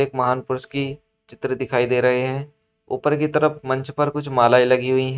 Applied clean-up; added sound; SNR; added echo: neural mask model RNNoise.